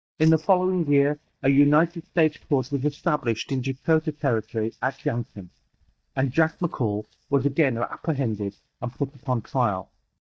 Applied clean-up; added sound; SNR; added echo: neural mask model DeepFilterNet 3.